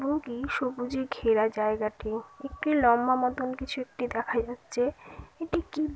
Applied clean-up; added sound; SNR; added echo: none; none; none; none.